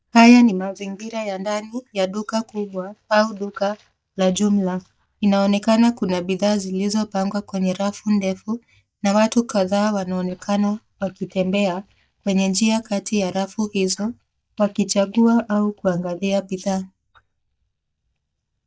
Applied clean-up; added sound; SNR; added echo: neural mask model DeepFilterNet 3.